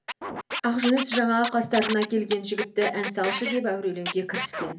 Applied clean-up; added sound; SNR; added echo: none; Scratching (performance technique); 7 dB; reverberation time 0.3 s.